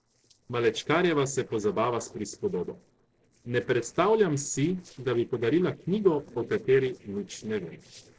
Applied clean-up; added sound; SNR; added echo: neural separator model SepFormer DNS4.